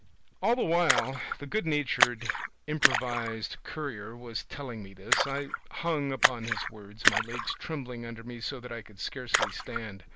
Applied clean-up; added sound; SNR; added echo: none; Splash, splatter; -1 dB; none.